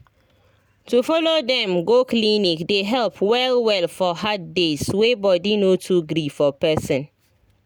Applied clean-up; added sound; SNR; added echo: none; none; none; none.